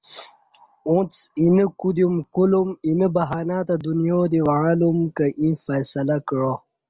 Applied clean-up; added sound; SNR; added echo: none; none; none; none.